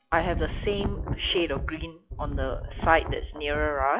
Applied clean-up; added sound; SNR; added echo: classical method log-MMSE.